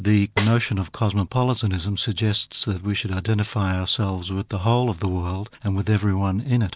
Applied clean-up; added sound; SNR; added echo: none; Snare drum; 11 dB; none.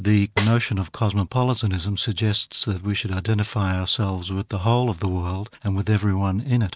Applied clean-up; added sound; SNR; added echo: neural mask model RNNoise.